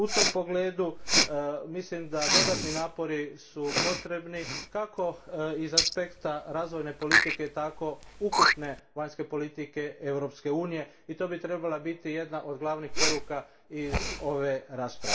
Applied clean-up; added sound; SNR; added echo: none; Respiratory sounds; -1 dB; reverberation time 0.3 s.